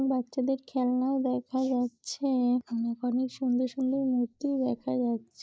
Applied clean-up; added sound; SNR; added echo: neural mask model Resemble Enhance denoiser.